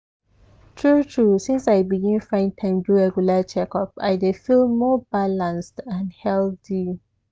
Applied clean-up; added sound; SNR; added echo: none; none; none; none.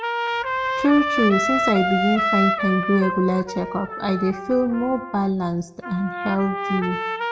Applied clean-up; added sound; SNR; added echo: none; Trumpet; 3 dB; reverberation time 0.4 s.